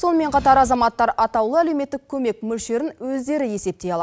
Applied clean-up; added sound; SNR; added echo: none; none; none; none.